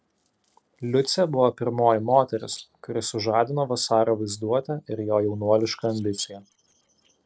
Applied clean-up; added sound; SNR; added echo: neural separator model SepFormer DNS4.